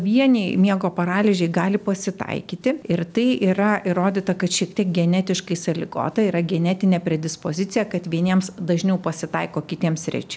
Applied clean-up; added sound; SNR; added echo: none; none; none; none.